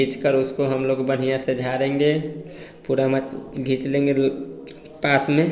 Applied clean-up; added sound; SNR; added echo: none; none; none; none.